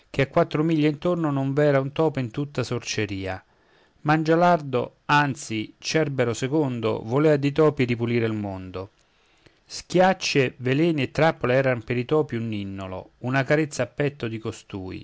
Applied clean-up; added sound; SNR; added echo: none; none; none; none.